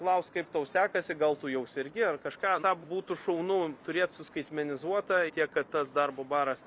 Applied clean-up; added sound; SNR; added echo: none; none; none; none.